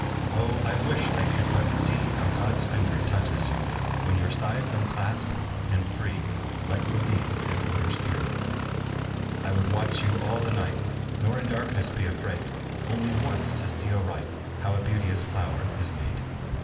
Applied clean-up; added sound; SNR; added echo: none; Aircraft; -1 dB; reverberation time 2.7 s.